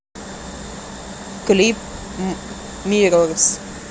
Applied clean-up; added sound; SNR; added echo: none; none; none; none.